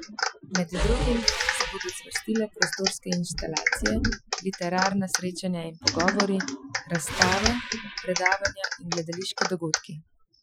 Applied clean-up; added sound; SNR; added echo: classical method Wiener filter.